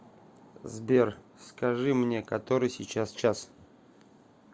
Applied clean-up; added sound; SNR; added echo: none; none; none; none.